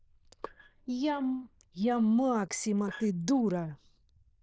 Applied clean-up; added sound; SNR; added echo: neural diffusion model UNIVERSE++.